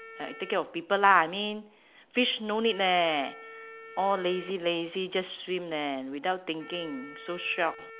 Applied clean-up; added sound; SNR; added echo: none; Wind instrument, woodwind instrument; 19 dB; none.